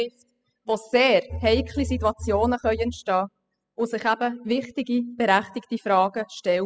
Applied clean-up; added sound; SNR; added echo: classical method spectral subtraction.